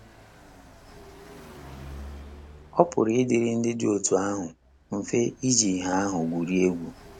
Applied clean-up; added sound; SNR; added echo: none; Car passing by; 20 dB; none.